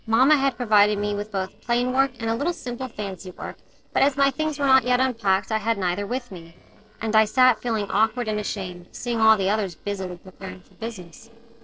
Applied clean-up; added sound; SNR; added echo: neural separator model SepFormer DNS4.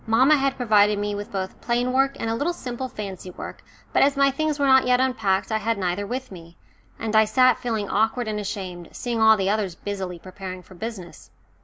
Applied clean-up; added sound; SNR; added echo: none; none; none; none.